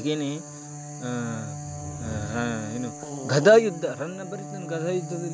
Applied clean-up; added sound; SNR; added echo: none; Fart / Drawer open or close + Bowed string instrument; 10 dB; none.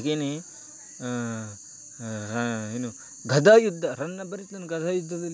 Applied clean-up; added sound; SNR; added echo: none; none; none; none.